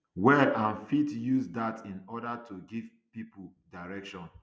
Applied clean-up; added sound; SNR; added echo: none; none; none; none.